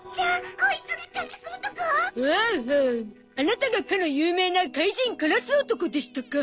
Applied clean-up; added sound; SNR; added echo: neural separator model SepFormer DNS4.